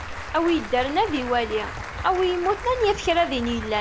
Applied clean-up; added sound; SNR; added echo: none; Wind + Applause; 10 dB; none.